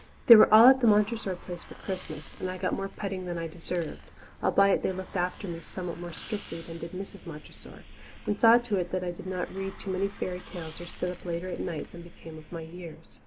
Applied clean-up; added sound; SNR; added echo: none; Hiss; 18 dB; none.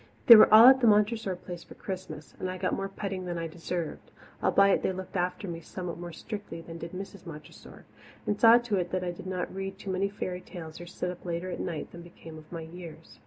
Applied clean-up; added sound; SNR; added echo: none; none; none; none.